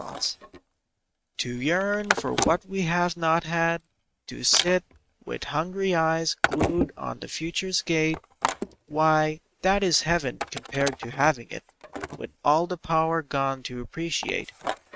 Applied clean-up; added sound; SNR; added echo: neural mask model RNNoise.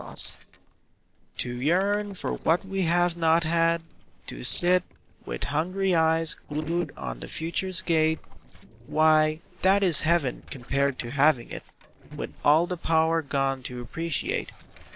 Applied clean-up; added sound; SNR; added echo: neural separator model SepFormer DNS4.